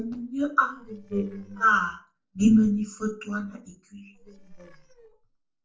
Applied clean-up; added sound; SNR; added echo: neural separator model SepFormer DNS4.